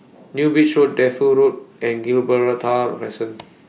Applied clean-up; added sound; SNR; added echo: none; none; none; none.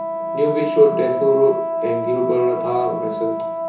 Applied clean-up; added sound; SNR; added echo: none; Wind instrument, woodwind instrument; 4 dB; reverberation time 0.7 s.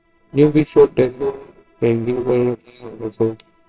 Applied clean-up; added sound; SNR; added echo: neural separator model SepFormer WHAMR!.